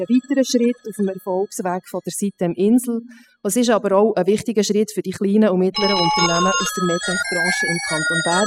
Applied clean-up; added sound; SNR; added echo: classical method spectral subtraction.